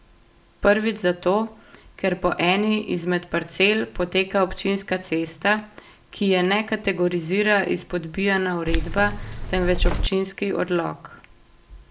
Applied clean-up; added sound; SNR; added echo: none; Keys jangling; 0 dB; none.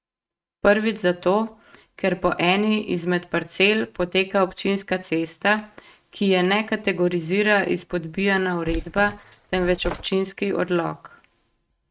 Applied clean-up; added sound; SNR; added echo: neural mask model RNNoise.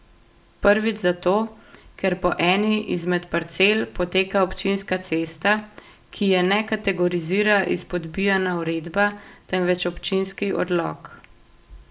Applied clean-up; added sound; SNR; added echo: none; none; none; none.